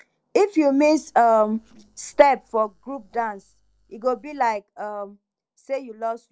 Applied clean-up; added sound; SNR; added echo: neural separator model SepFormer DNS4.